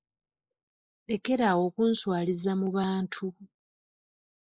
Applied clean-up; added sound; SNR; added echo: neural mask model Resemble Enhance denoiser.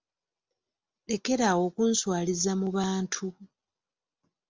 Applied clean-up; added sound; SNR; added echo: none; none; none; none.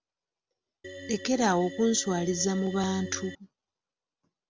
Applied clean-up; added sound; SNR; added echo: none; Organ; 12 dB; none.